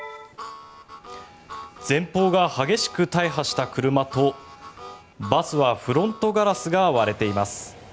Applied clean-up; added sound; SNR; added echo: none; Harmonica; 17 dB; none.